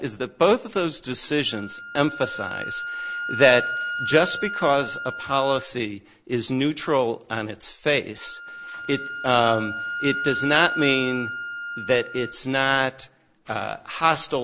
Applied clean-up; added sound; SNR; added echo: none; Wind instrument, woodwind instrument; 9 dB; none.